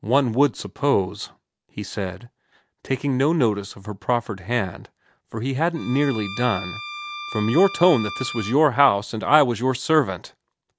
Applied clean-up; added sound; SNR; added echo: none; Bowed string instrument; 12 dB; none.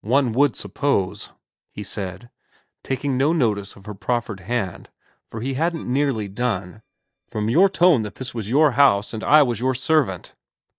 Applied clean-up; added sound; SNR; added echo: neural mask model DeepFilterNet 3.